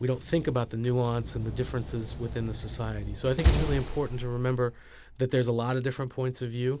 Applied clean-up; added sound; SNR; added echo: none; Slam; 4 dB; none.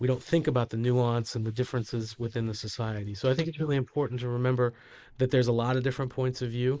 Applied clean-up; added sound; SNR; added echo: neural mask model Resemble Enhance denoiser.